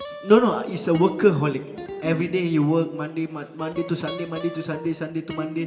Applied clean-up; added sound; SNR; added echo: none; Guitar; 13 dB; reverberation time 1.6 s.